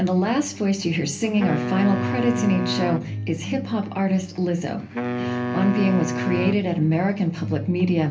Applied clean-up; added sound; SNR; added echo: none; Wind instrument, woodwind instrument; 6 dB; reverberation time 0.3 s.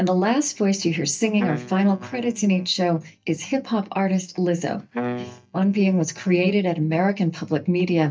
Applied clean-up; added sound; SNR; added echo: neural mask model DeepFilterNet 3.